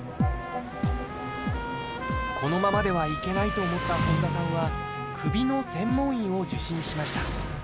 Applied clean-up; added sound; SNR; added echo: none; Engine + Trumpet; 4 dB; none.